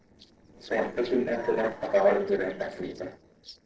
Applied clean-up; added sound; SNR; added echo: neural separator model SepFormer DNS4.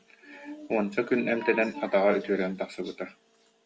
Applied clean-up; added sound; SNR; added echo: none; none; none; none.